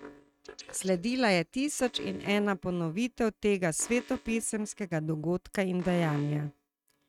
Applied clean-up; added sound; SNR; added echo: neural mask model RNNoise.